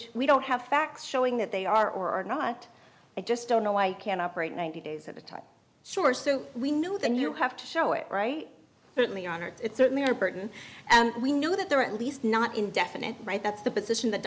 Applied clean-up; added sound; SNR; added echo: none; none; none; none.